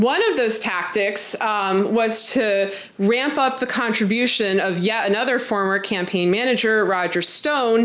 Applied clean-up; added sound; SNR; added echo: none; none; none; none.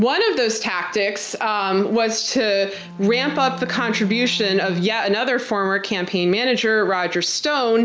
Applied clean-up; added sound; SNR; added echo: none; Bowed string instrument; 14 dB; none.